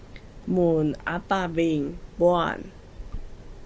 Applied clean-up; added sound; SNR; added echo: none; Bird vocalization, bird call, bird song; 17 dB; none.